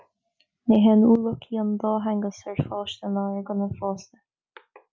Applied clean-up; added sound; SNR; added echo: none; none; none; none.